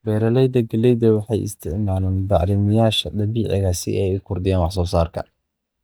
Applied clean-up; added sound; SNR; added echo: neural mask model DeepFilterNet 3.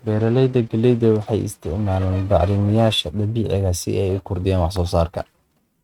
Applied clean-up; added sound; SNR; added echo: neural mask model RNNoise.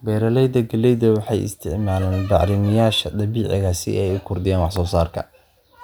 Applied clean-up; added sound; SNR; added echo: none; none; none; none.